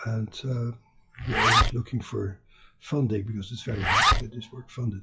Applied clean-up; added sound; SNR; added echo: classical method WPE with log-MMSE.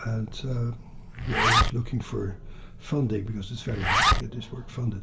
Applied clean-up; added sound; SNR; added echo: none; Zipper (clothing); -1 dB; reverberation time 0.7 s.